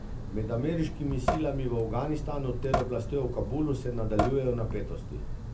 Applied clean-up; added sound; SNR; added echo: none; Drip / Sink (filling or washing) / Water tap, faucet; 2 dB; reverberation time 0.3 s.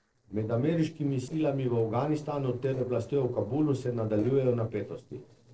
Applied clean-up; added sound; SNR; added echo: neural separator model SepFormer DNS4.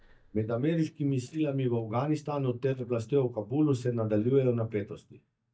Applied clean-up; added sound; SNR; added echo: neural mask model DeepFilterNet 3.